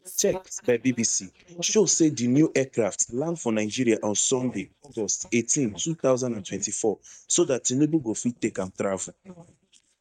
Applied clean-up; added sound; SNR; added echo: neural mask model DeepFilterNet 3.